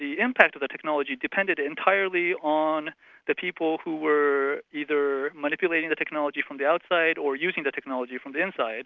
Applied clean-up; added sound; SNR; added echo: none; none; none; none.